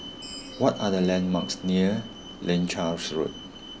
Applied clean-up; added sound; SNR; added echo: none; Screech + Alarm; 15 dB; none.